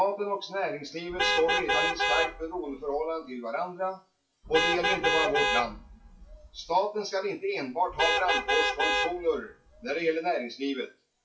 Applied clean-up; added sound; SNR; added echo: classical method WPE with log-MMSE.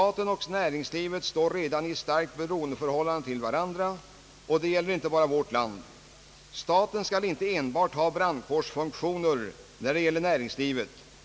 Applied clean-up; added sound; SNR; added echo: none; none; none; none.